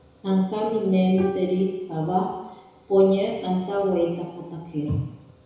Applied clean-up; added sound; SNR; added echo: none; Bowed string instrument; 14 dB; reverberation time 1.0 s.